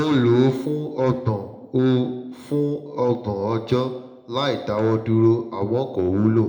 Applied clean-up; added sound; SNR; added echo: none; none; none; reverberation time 0.6 s.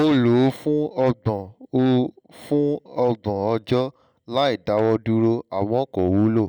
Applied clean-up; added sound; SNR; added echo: none; none; none; none.